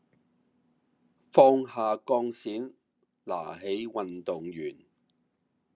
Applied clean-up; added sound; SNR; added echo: none; none; none; none.